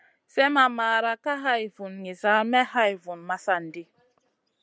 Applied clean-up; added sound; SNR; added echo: none; none; none; none.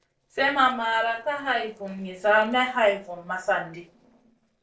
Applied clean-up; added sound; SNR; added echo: neural separator model SepFormer DNS4.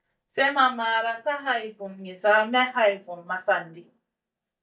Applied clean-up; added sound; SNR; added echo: neural mask model DeepFilterNet 3.